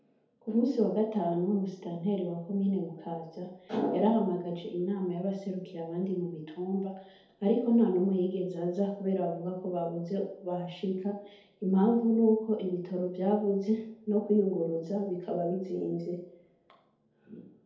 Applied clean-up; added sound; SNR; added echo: none; none; none; reverberation time 2.1 s.